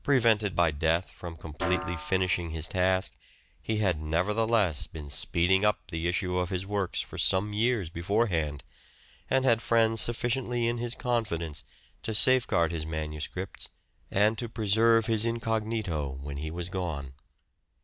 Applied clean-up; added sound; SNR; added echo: none; Snare drum; 11 dB; none.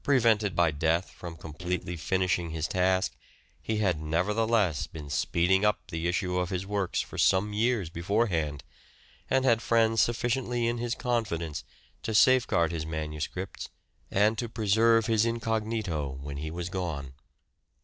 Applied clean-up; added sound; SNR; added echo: neural separator model SepFormer DNS4.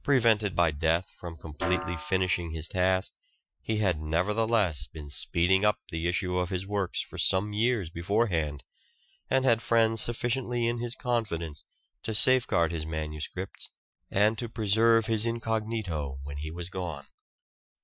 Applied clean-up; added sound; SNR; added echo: classical method Wiener filter.